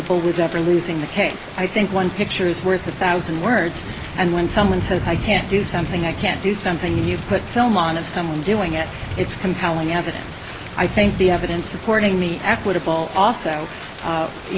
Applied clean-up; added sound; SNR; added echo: none; Thunder / Rain; 9 dB; none.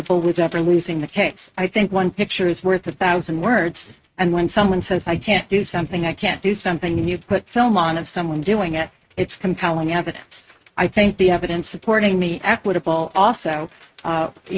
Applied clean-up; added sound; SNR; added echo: neural mask model RNNoise.